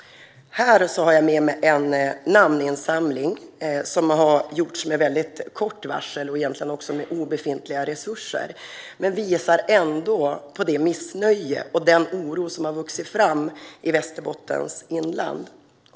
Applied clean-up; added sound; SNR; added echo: none; none; none; none.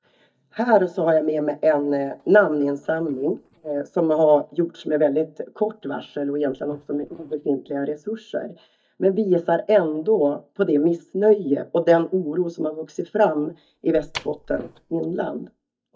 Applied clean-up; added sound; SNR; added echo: neural mask model DeepFilterNet 3.